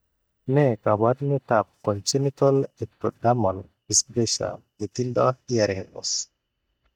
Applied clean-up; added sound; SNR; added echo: neural mask model DeepFilterNet 3.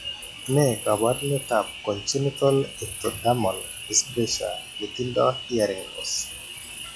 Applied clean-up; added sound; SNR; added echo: classical method log-MMSE.